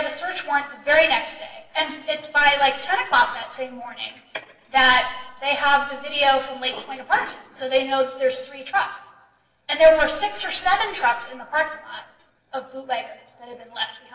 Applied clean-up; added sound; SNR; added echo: neural separator model SepFormer DNS4.